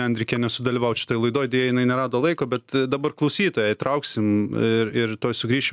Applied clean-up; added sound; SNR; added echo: none; none; none; none.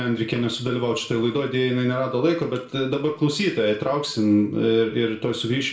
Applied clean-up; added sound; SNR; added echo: none; none; none; reverberation time 0.4 s.